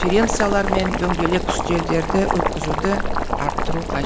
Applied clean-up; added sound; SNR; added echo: none; Boiling; 0 dB; none.